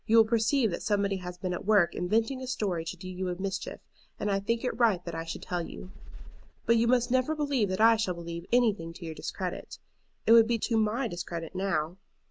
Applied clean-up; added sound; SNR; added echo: none; none; none; none.